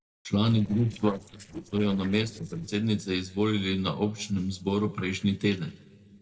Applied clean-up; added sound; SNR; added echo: neural separator model SepFormer DNS4.